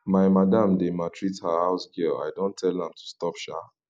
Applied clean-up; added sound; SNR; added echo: none; none; none; none.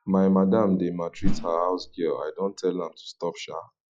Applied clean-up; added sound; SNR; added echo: classical method log-MMSE.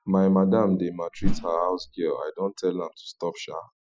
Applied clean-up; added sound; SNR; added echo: classical method spectral subtraction.